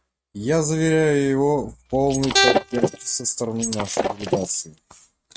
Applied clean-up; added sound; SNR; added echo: neural mask model RNNoise.